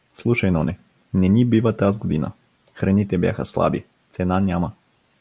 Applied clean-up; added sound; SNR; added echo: none; none; none; none.